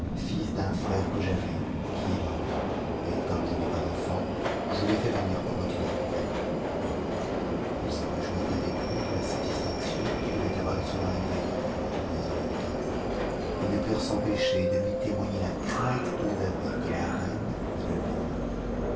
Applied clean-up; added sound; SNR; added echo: none; Subway, metro, underground; -4 dB; reverberation time 0.2 s.